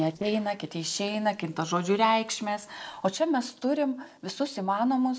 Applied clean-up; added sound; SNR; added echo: neural separator model SepFormer DNS4.